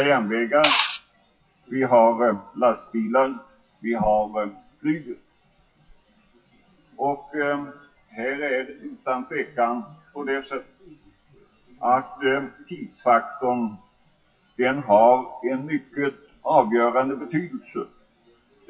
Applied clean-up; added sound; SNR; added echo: classical method WPE with log-MMSE.